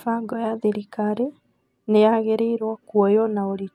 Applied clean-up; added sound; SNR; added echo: none; none; none; none.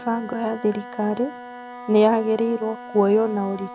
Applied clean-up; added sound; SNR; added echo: none; Wind instrument, woodwind instrument; 15 dB; none.